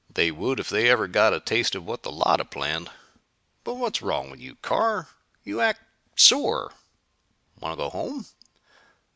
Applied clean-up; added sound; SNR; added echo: none; none; none; none.